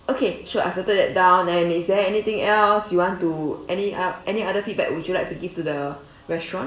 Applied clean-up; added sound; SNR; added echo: none; none; none; reverberation time 0.5 s.